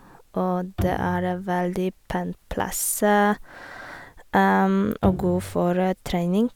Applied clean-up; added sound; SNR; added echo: none; Bowed string instrument; 10 dB; none.